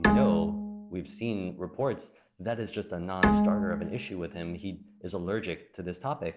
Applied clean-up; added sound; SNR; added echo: none; Bowed string instrument; -3 dB; none.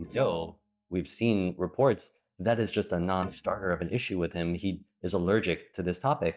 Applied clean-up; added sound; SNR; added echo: neural mask model DeepFilterNet 3.